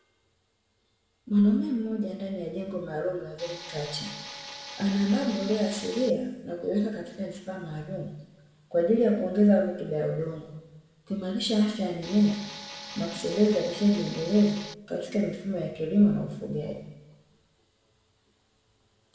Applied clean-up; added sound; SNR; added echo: none; Tools; 13 dB; reverberation time 1.0 s.